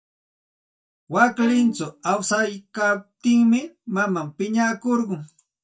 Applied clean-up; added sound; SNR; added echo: neural mask model DeepFilterNet 3.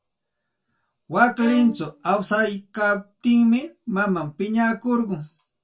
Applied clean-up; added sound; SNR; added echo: none; Bowed string instrument; 14 dB; reverberation time 0.2 s.